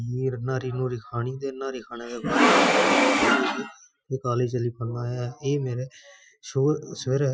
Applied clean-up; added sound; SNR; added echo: classical method Wiener filter.